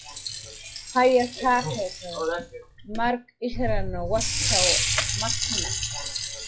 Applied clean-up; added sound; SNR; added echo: classical method log-MMSE.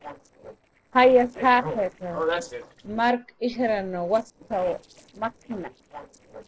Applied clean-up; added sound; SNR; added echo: neural separator model SepFormer DNS4.